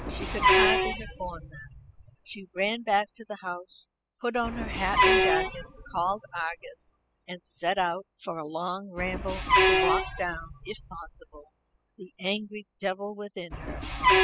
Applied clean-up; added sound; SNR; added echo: classical method spectral subtraction.